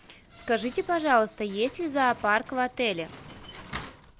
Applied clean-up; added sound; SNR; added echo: none; Slam; 17 dB; none.